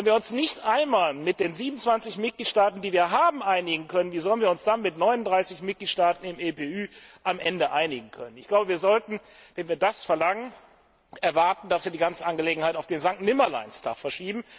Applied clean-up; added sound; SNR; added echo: none; none; none; none.